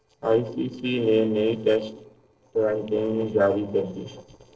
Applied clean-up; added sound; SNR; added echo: neural separator model SepFormer DNS4.